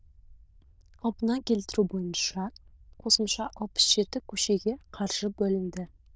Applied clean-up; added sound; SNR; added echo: neural diffusion model UNIVERSE++.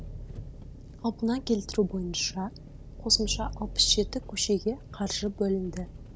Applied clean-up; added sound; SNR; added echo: none; Engine; 10 dB; none.